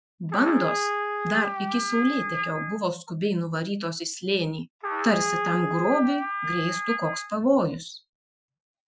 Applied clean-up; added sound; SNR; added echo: classical method Wiener filter.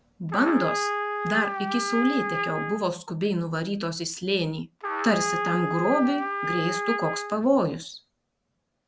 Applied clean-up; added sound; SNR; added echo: none; Trumpet; 4 dB; none.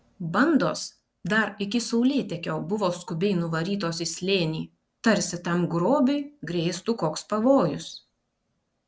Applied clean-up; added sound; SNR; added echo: none; none; none; none.